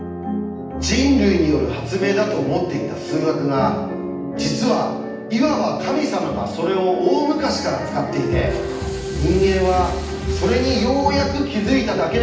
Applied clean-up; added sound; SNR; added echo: none; Packing tape, duct tape; 18 dB; reverberation time 0.8 s.